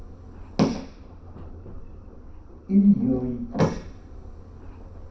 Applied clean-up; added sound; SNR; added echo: none; Subway, metro, underground; 13 dB; reverberation time 0.6 s.